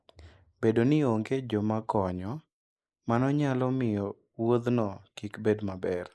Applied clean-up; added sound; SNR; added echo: neural mask model Resemble Enhance denoiser.